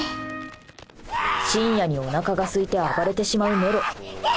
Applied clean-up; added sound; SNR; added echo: none; none; none; none.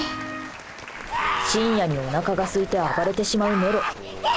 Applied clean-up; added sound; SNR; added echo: none; Applause / Crowd; 16 dB; none.